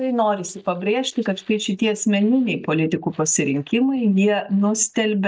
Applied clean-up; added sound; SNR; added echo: neural mask model DeepFilterNet 3.